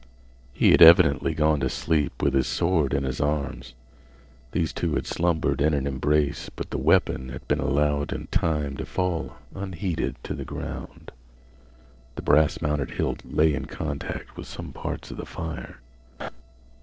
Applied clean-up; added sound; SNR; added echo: neural separator model SepFormer DNS4.